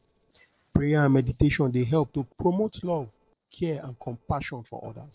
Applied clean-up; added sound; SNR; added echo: neural separator model SepFormer DNS4.